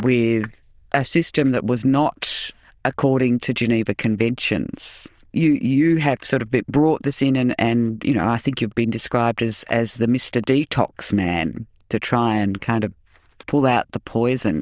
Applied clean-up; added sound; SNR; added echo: neural diffusion model UNIVERSE++.